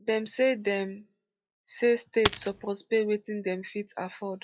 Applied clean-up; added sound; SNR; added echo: classical method log-MMSE.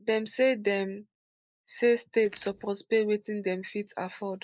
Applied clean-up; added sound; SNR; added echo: neural mask model Resemble Enhance denoiser.